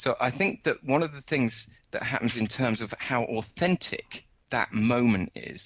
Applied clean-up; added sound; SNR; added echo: none; none; none; none.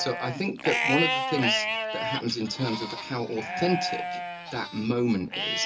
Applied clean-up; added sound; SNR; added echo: none; Livestock, farm animals, working animals; 1 dB; reverberation time 0.2 s.